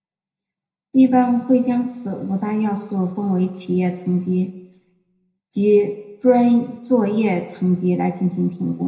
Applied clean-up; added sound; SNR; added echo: none; none; none; reverberation time 0.8 s.